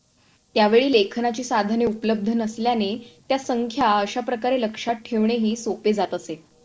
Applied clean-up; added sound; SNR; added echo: neural separator model SepFormer DNS4.